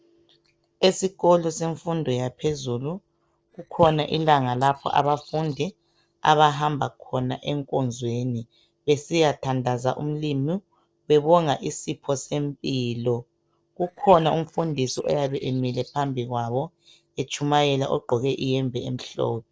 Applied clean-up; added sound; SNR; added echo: neural separator model SepFormer DNS4.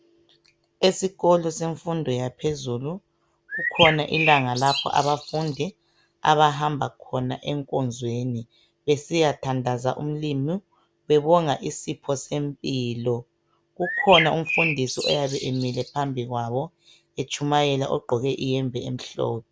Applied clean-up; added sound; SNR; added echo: none; Bird; 3 dB; none.